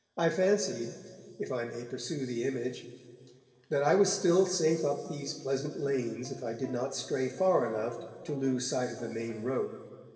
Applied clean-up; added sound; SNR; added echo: neural separator model SepFormer DNS4.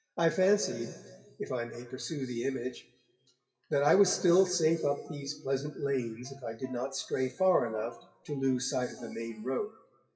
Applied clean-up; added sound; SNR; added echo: classical method WPE with log-MMSE.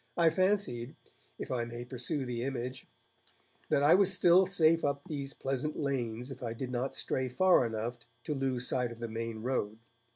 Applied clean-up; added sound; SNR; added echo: none; none; none; none.